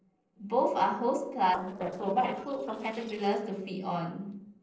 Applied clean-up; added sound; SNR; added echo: neural separator model SepFormer DNS4.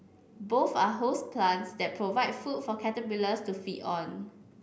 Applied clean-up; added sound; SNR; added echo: none; none; none; none.